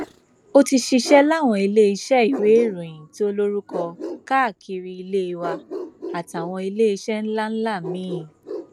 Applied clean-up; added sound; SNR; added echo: none; Bark; 14 dB; none.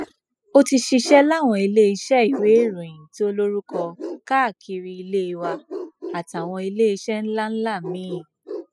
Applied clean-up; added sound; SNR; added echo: classical method spectral subtraction.